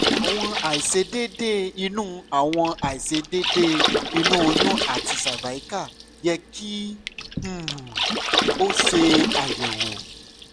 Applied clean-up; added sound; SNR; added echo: none; Water / Splash, splatter; 0 dB; none.